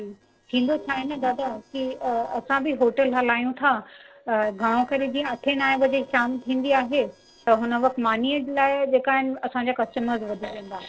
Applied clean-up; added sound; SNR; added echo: neural separator model SepFormer DNS4.